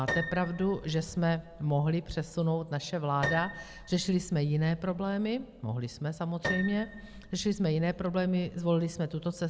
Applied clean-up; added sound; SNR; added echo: none; Piano; 11 dB; none.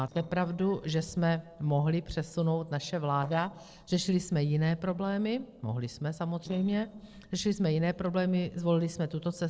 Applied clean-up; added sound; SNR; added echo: neural separator model SepFormer DNS4.